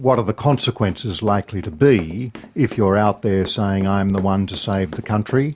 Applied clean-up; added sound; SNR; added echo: none; Run; 20 dB; none.